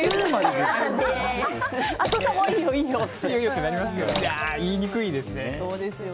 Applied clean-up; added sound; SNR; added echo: none; Splash, splatter; 13 dB; none.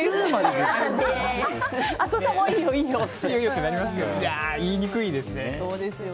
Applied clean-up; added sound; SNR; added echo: none; none; none; none.